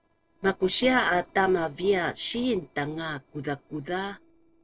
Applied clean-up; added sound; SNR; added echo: neural separator model SepFormer DNS4.